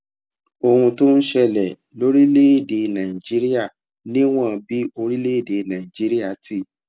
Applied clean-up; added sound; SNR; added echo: none; none; none; none.